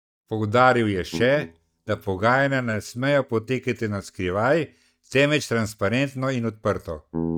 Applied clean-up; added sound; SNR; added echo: neural mask model DeepFilterNet 3.